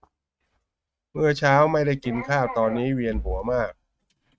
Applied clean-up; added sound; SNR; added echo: neural mask model RNNoise.